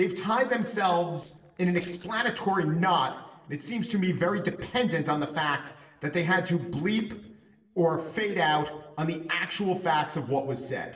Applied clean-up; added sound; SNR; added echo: neural separator model SepFormer DNS4.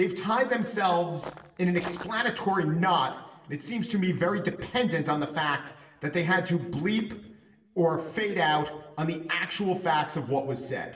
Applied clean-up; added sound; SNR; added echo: none; Walk, footsteps; 15 dB; reverberation time 0.8 s.